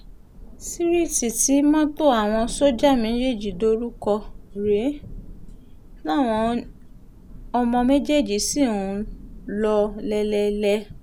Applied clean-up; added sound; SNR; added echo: none; Thunder / Rain; 15 dB; none.